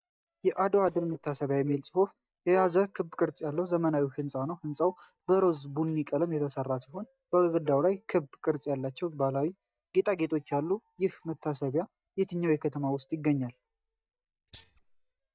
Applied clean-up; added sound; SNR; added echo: neural mask model DeepFilterNet 3.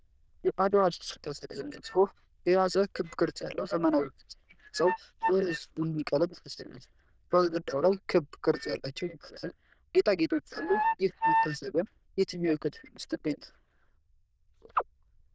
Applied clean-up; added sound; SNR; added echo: neural diffusion model UNIVERSE++.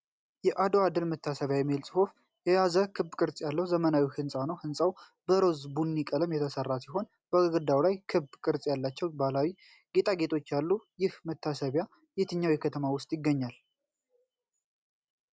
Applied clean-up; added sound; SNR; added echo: none; none; none; none.